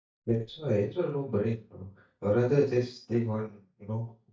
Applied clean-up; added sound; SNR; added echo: neural mask model DeepFilterNet 3.